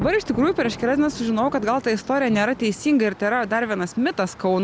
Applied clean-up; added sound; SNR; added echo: none; Thunder; 16 dB; none.